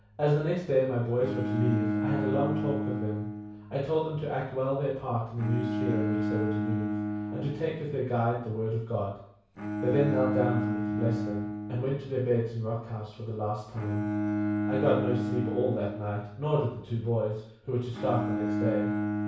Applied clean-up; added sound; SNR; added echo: none; Bowed string instrument; 3 dB; reverberation time 0.6 s.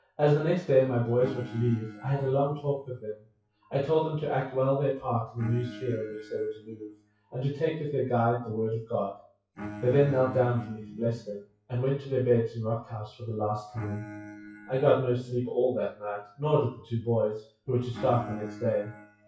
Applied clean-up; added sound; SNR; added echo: classical method WPE with log-MMSE.